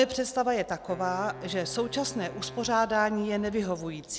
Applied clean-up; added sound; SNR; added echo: none; Wind instrument, woodwind instrument; 17 dB; none.